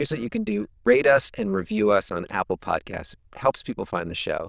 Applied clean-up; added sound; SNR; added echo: neural diffusion model UNIVERSE++.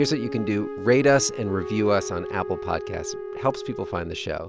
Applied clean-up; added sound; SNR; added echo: none; Wind instrument, woodwind instrument; 11 dB; none.